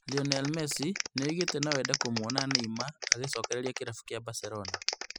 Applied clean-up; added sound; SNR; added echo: classical method spectral subtraction.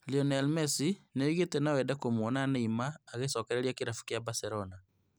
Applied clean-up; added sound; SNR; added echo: none; none; none; none.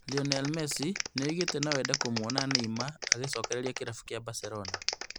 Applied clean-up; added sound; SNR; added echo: none; Clapping; 2 dB; none.